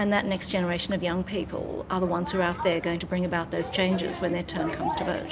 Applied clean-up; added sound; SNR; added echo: none; none; none; none.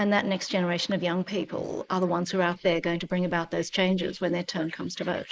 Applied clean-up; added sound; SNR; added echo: neural mask model Resemble Enhance denoiser.